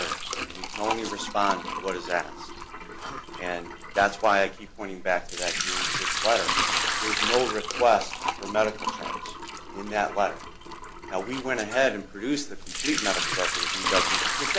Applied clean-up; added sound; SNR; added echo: none; Sink (filling or washing) / Liquid; 2 dB; none.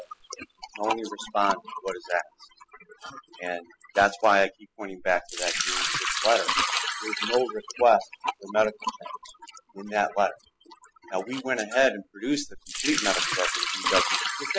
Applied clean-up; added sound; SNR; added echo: classical method spectral subtraction.